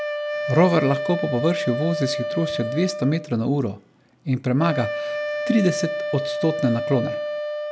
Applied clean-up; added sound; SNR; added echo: none; Wind instrument, woodwind instrument; 4 dB; none.